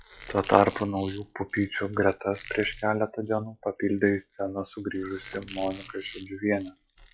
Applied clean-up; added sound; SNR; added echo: classical method log-MMSE.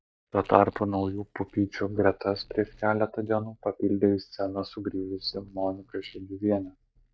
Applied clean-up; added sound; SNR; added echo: neural mask model DeepFilterNet 3.